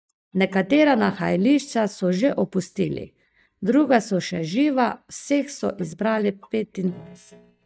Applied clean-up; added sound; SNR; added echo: neural mask model DeepFilterNet 3.